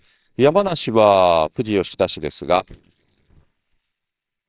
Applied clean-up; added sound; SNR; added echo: neural separator model SepFormer WHAMR!.